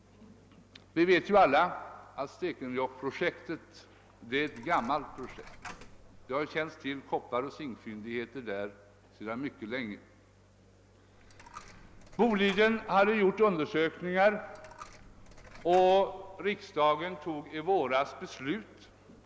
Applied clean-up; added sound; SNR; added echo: none; Coin (dropping); 18 dB; none.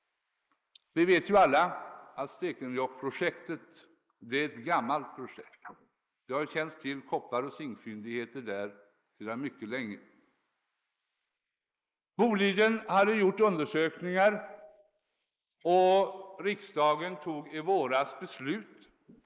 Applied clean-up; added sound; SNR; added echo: neural mask model Resemble Enhance denoiser.